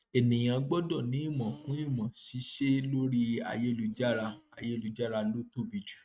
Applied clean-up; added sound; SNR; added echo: neural mask model RNNoise.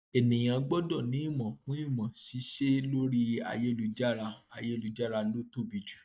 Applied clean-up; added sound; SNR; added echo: neural mask model DeepFilterNet 3.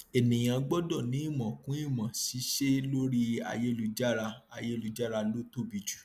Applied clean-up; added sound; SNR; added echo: none; none; none; none.